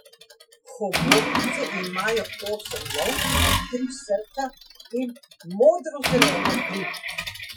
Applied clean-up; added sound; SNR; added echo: classical method Wiener filter.